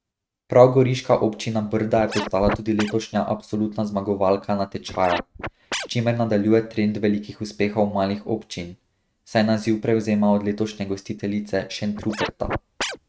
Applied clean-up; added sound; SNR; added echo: neural mask model RNNoise.